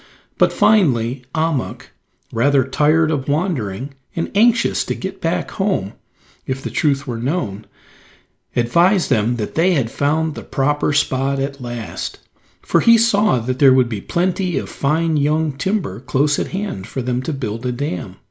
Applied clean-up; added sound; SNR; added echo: none; none; none; none.